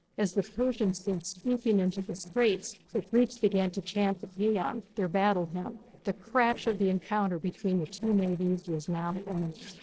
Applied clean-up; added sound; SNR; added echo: neural separator model SepFormer DNS4.